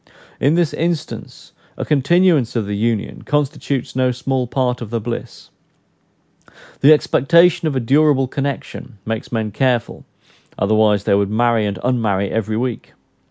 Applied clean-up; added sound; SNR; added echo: none; none; none; none.